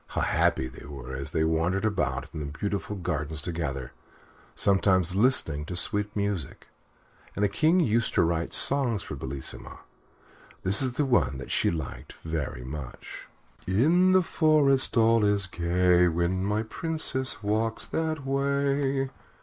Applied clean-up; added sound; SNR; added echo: neural mask model Resemble Enhance denoiser.